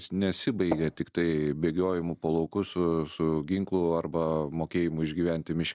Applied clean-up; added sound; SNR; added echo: none; Tap; 6 dB; none.